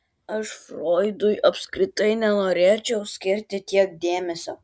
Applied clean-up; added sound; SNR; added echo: none; none; none; none.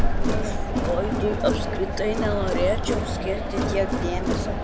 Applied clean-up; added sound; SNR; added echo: none; Engine starting + Crowd; -4 dB; none.